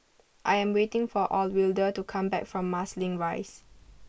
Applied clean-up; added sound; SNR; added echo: neural mask model Resemble Enhance denoiser.